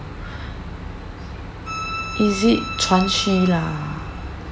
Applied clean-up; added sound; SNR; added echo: none; Bowed string instrument; 8 dB; none.